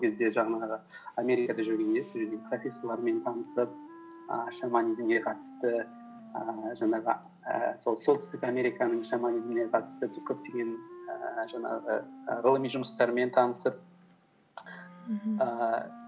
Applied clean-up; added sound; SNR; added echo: none; Wind instrument, woodwind instrument; 18 dB; none.